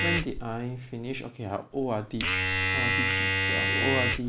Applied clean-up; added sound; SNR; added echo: none; Domestic sounds, home sounds; -4 dB; none.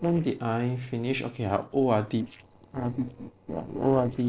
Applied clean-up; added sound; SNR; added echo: neural separator model SepFormer DNS4.